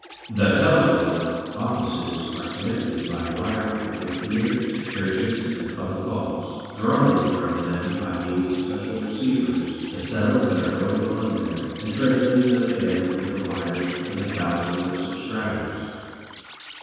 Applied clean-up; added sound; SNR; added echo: none; Insect; 15 dB; reverberation time 2.1 s.